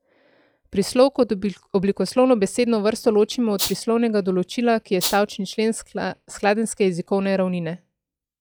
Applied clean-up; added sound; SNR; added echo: classical method log-MMSE.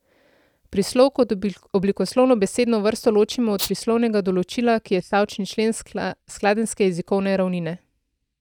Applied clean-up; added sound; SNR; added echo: neural mask model DeepFilterNet 3.